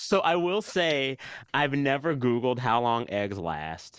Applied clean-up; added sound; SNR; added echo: neural mask model Resemble Enhance denoiser.